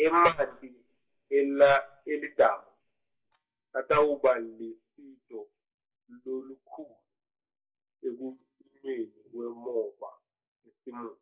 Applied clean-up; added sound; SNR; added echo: neural mask model DeepFilterNet 3.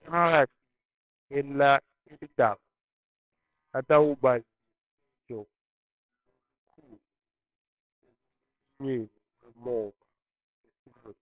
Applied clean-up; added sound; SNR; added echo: neural separator model SepFormer WHAMR!.